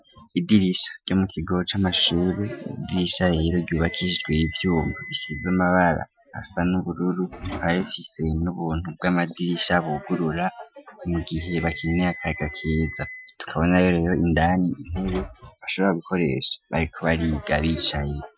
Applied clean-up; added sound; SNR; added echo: classical method Wiener filter.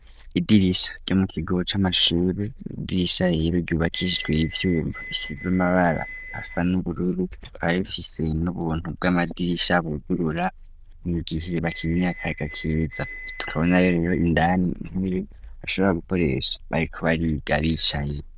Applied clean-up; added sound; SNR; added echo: neural diffusion model UNIVERSE++.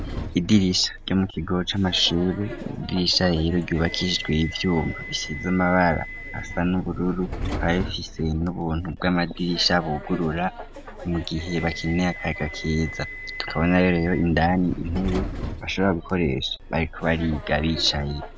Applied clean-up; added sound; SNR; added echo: none; Subway, metro, underground; 11 dB; none.